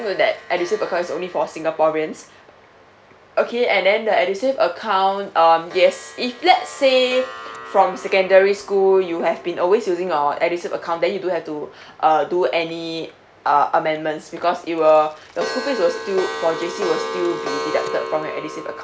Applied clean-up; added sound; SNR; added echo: none; Clock; 14 dB; none.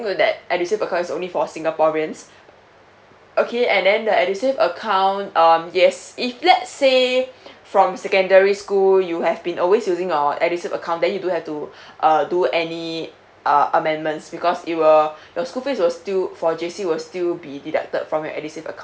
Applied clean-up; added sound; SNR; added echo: none; none; none; none.